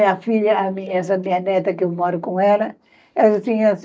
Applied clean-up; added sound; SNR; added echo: neural mask model DeepFilterNet 3.